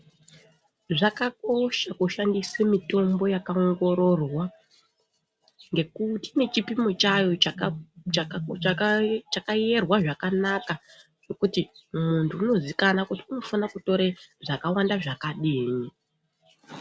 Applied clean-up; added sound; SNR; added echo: none; none; none; none.